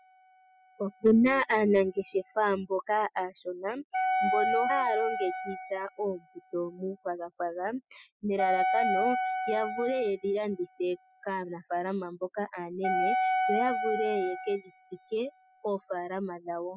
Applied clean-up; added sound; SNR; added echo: classical method spectral subtraction.